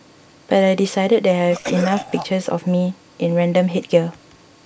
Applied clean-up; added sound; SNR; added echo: none; Cough; 9 dB; none.